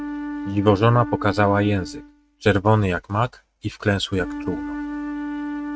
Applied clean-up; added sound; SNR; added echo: neural mask model RNNoise.